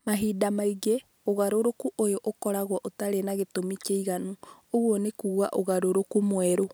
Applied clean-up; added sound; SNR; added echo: none; none; none; none.